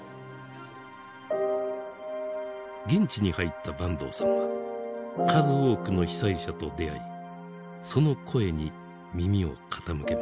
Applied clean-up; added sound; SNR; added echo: none; none; none; none.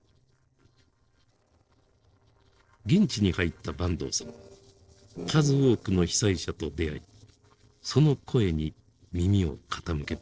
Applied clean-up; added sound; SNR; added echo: neural separator model SepFormer DNS4.